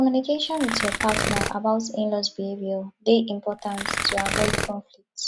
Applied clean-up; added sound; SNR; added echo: none; Tearing; 2 dB; none.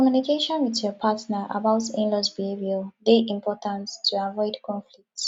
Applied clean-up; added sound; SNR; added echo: none; none; none; none.